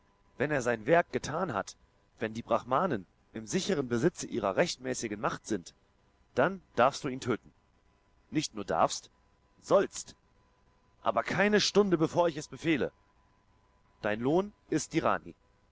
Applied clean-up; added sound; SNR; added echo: none; none; none; none.